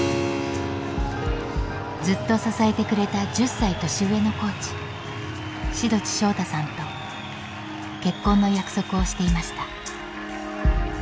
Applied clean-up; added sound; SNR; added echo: none; Keyboard (musical); 11 dB; none.